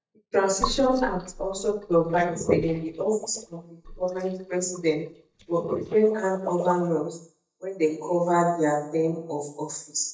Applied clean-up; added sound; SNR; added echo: neural mask model DeepFilterNet 3.